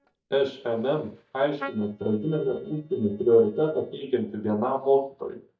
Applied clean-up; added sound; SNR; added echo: neural mask model DeepFilterNet 3.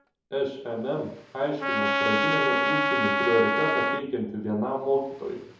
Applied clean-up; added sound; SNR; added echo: none; Trumpet; -1 dB; reverberation time 2.6 s.